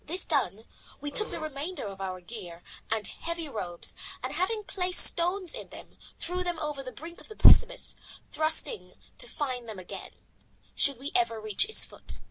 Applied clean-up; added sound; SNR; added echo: none; Burping, eructation; 14 dB; none.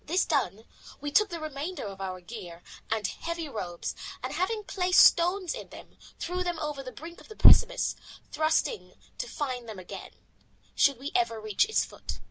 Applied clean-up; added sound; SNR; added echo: none; none; none; none.